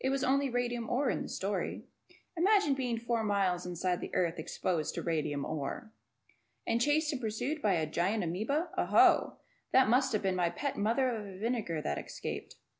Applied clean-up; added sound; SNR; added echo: none; none; none; none.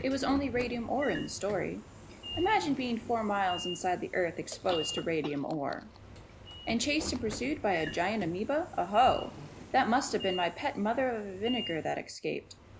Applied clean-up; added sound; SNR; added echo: none; Sliding door / Train + Chewing, mastication / Cough; 12 dB; none.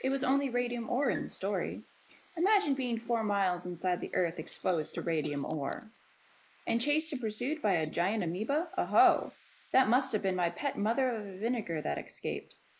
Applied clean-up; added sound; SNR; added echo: neural mask model Resemble Enhance denoiser.